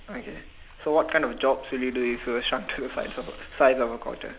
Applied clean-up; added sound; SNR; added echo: none; Hiss; 19 dB; none.